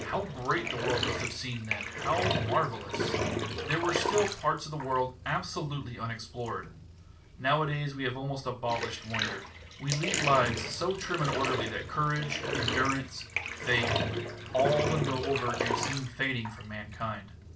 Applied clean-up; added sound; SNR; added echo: none; Bathtub (filling or washing); 3 dB; reverberation time 0.3 s.